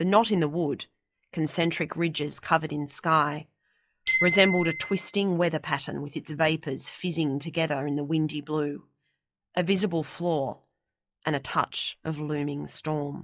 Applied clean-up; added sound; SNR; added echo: classical method log-MMSE.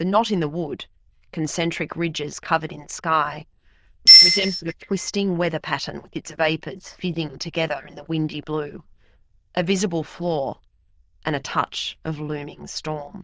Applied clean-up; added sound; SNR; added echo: neural diffusion model UNIVERSE++.